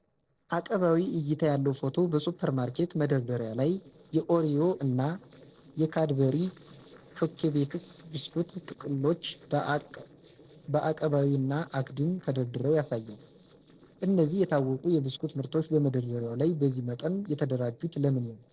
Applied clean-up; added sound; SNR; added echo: neural separator model SepFormer DNS4.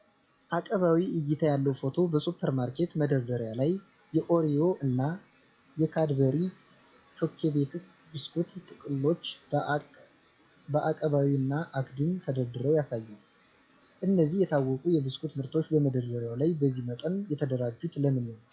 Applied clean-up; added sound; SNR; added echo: classical method WPE with log-MMSE.